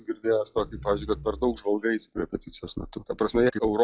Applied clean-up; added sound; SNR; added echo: classical method log-MMSE.